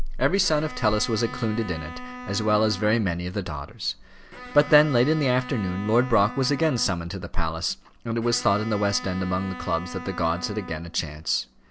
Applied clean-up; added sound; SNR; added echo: none; Bowed string instrument; 15 dB; none.